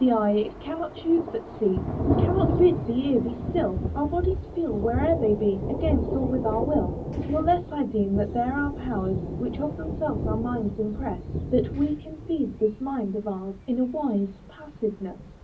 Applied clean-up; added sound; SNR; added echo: none; Thunder; 4 dB; reverberation time 0.3 s.